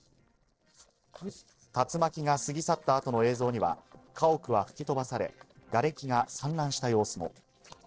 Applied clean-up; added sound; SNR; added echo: neural separator model SepFormer DNS4.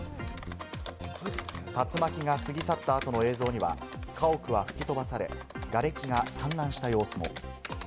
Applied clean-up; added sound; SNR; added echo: none; Computer keyboard; 13 dB; none.